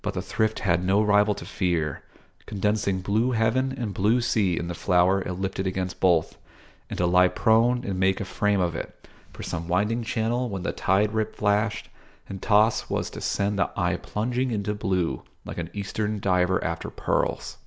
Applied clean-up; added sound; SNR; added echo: none; none; none; none.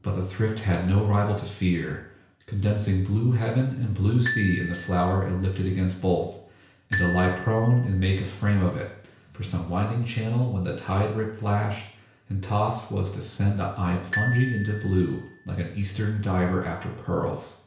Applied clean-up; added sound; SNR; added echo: none; Glockenspiel; 11 dB; reverberation time 0.5 s.